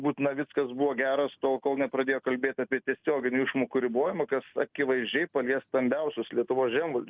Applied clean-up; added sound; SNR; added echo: none; none; none; none.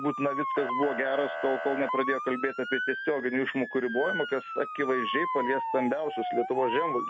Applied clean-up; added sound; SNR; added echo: none; Motor vehicle (road) / Siren; 4 dB; none.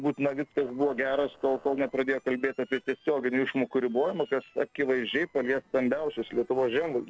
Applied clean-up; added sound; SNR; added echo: neural separator model SepFormer DNS4.